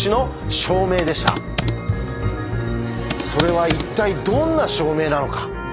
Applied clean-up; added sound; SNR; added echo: none; Computer keyboard; 8 dB; none.